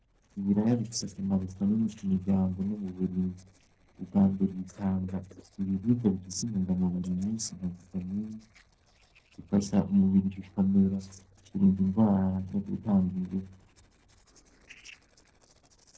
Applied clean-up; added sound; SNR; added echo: neural separator model SepFormer DNS4.